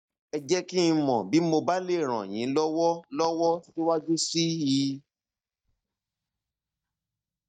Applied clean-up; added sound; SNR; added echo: neural mask model DeepFilterNet 3.